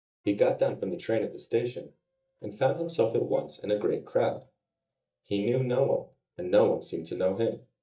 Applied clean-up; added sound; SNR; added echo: neural mask model DeepFilterNet 3.